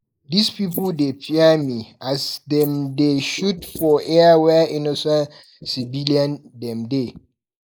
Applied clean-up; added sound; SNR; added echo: neural mask model Resemble Enhance denoiser.